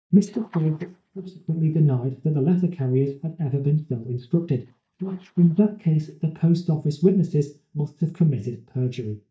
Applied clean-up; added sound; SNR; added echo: neural mask model DeepFilterNet 3.